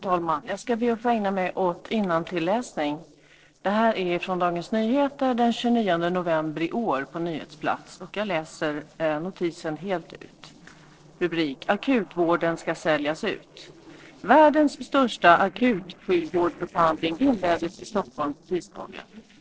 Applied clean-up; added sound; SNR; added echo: neural separator model SepFormer DNS4.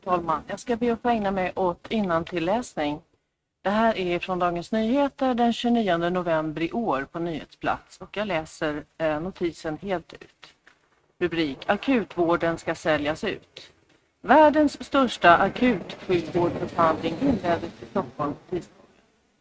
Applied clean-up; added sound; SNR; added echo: neural mask model RNNoise.